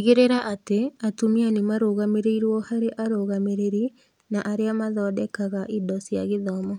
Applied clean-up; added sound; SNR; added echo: none; none; none; none.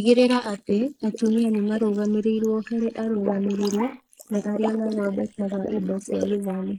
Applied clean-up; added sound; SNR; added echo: neural mask model Resemble Enhance denoiser.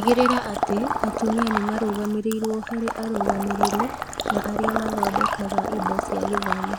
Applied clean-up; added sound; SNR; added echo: none; Water / Liquid; 0 dB; none.